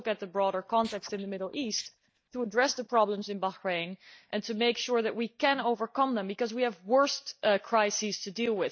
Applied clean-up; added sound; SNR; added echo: neural mask model DeepFilterNet 3.